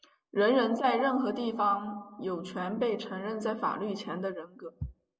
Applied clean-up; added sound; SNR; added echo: none; none; none; none.